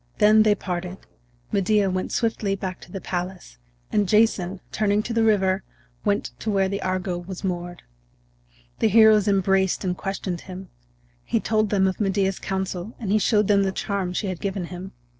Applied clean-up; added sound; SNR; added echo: neural separator model SepFormer DNS4.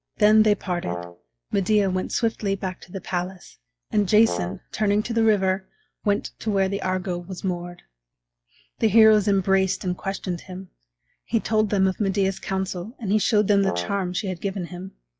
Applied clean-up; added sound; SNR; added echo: classical method log-MMSE.